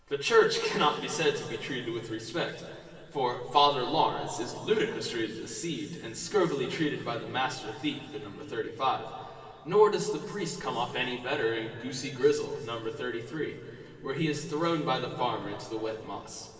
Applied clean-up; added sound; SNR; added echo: none; none; none; reverberation time 2.9 s.